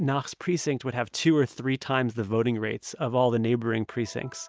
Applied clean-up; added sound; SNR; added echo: none; none; none; none.